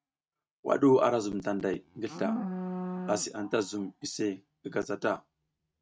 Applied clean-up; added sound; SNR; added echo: neural mask model RNNoise.